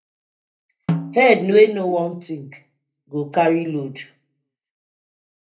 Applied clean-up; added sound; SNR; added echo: none; Snare drum; 8 dB; reverberation time 0.3 s.